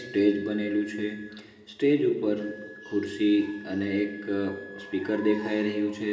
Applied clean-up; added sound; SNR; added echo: none; Wind instrument, woodwind instrument; 19 dB; reverberation time 1.7 s.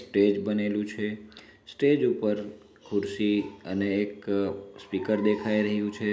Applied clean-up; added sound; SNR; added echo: none; none; none; none.